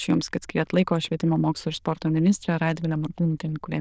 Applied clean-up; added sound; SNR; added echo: neural diffusion model UNIVERSE++.